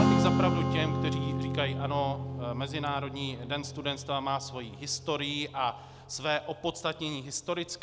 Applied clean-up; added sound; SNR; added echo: none; Strum; -1 dB; none.